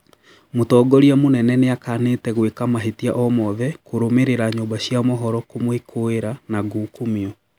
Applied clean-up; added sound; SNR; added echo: none; none; none; none.